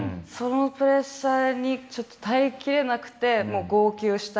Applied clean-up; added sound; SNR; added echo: none; none; none; reverberation time 1.3 s.